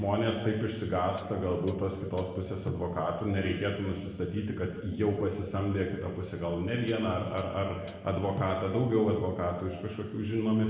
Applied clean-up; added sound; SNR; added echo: none; Hi-hat; 16 dB; reverberation time 1.2 s.